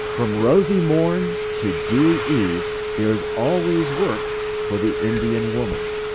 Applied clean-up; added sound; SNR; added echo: none; Telephone; 3 dB; none.